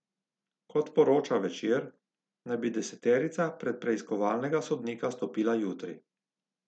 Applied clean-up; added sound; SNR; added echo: none; none; none; none.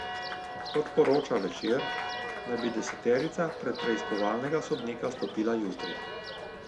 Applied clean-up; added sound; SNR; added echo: none; Church bell + Applause; 7 dB; none.